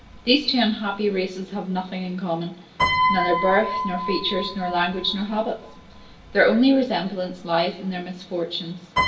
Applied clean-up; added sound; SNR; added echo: none; Piano; 6 dB; reverberation time 1.0 s.